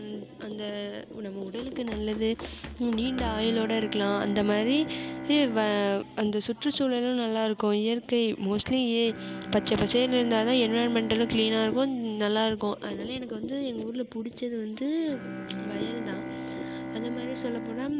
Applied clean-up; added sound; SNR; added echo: none; Bowed string instrument + Run; 11 dB; none.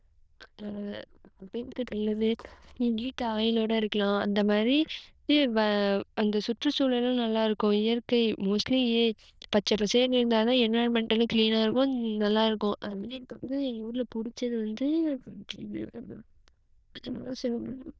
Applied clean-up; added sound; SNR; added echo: neural diffusion model UNIVERSE++.